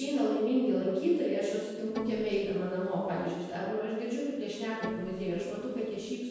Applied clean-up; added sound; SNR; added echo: none; Bowed string instrument; 12 dB; reverberation time 1.2 s.